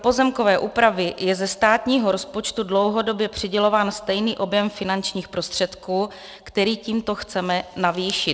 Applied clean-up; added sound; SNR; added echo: none; none; none; none.